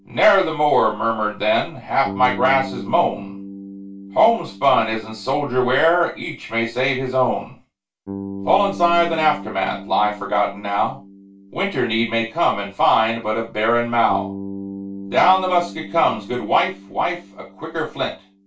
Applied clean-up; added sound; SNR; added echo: none; Bass guitar; 15 dB; reverberation time 0.2 s.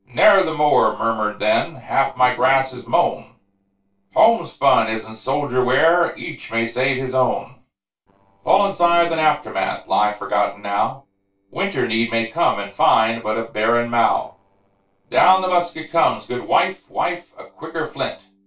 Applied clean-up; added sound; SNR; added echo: neural separator model SepFormer DNS4.